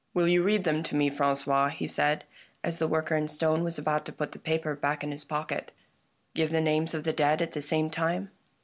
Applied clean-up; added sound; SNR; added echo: none; none; none; none.